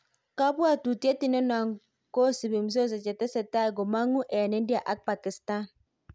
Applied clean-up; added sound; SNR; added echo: none; none; none; none.